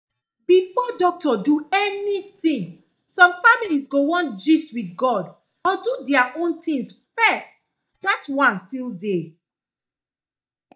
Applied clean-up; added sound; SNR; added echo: neural mask model DeepFilterNet 3.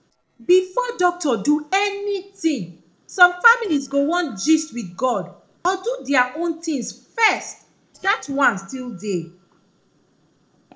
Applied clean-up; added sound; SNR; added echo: neural separator model SepFormer DNS4.